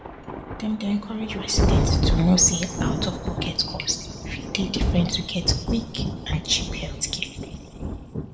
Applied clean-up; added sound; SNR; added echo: none; Thunder; 0 dB; reverberation time 1.5 s.